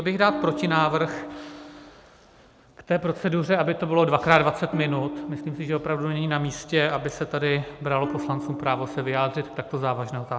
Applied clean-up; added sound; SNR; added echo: none; Electric guitar / Strum; 10 dB; none.